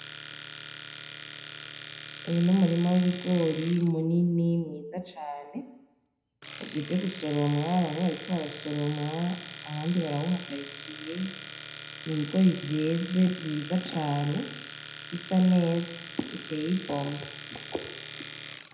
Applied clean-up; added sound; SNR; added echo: none; Domestic sounds, home sounds; 14 dB; reverberation time 0.7 s.